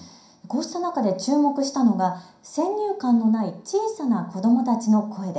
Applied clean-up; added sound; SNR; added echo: none; none; none; reverberation time 0.5 s.